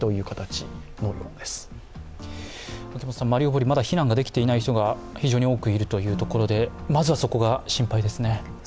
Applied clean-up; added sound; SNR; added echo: none; none; none; none.